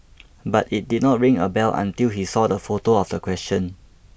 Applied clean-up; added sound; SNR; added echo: none; none; none; none.